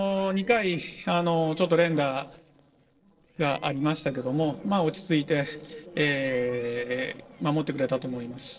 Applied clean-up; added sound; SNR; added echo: neural separator model SepFormer DNS4.